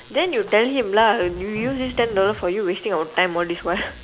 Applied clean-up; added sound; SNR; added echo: none; Zipper (clothing); 19 dB; none.